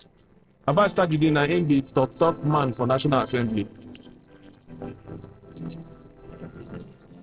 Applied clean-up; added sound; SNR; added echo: neural separator model SepFormer DNS4.